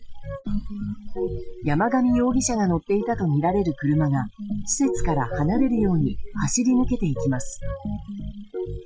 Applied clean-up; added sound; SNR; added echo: classical method Wiener filter.